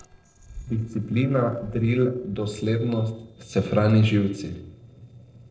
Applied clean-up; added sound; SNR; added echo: neural separator model SepFormer DNS4.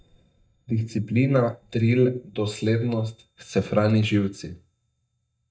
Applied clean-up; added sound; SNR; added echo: neural mask model DeepFilterNet 3.